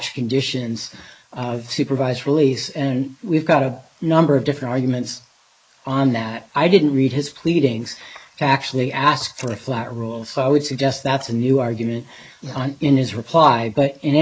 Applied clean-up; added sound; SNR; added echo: neural mask model Resemble Enhance denoiser.